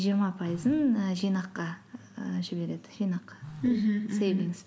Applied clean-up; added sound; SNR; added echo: none; Telephone; 19 dB; none.